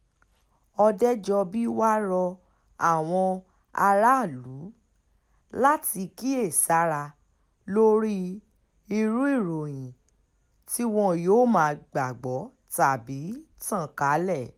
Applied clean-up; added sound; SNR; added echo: none; none; none; none.